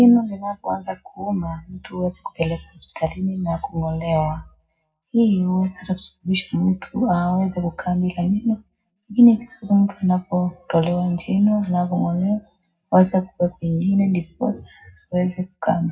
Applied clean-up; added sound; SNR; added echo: none; none; none; reverberation time 0.3 s.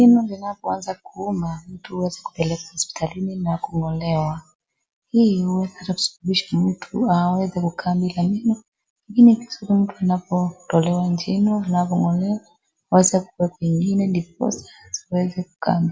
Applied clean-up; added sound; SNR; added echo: none; none; none; none.